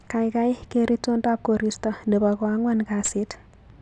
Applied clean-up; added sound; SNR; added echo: none; none; none; none.